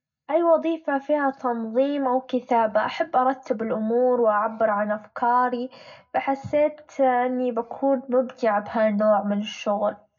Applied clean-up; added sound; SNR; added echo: none; none; none; reverberation time 0.3 s.